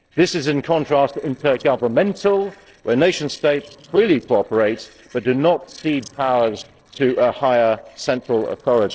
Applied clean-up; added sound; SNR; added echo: neural separator model SepFormer DNS4.